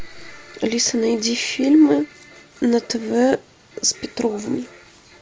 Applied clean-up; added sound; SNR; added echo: none; none; none; none.